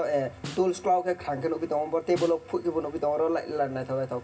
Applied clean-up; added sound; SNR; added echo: none; Snare drum; 16 dB; reverberation time 0.4 s.